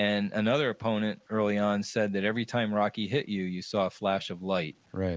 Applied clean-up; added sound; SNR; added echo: none; none; none; none.